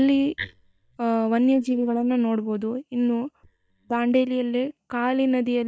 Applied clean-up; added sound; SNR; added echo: neural mask model DeepFilterNet 3.